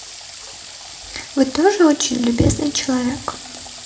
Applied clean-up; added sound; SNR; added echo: none; Water tap, faucet / Water; 16 dB; reverberation time 1.8 s.